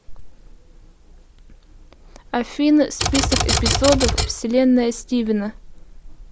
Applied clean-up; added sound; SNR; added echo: none; Typewriter; -2 dB; none.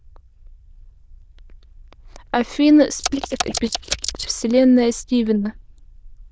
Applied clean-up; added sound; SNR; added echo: neural diffusion model UNIVERSE++.